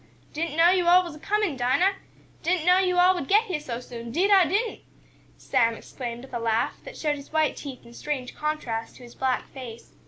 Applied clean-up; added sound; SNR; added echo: none; none; none; none.